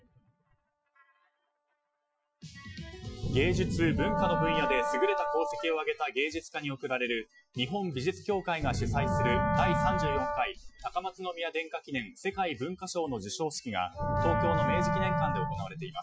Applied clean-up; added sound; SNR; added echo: classical method Wiener filter.